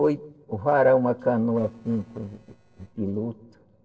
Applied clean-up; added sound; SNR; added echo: neural separator model SepFormer DNS4.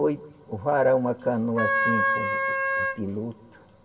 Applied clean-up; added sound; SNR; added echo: none; Wind instrument, woodwind instrument; -2 dB; reverberation time 1.6 s.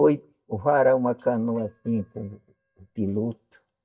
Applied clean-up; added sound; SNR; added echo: neural mask model DeepFilterNet 3.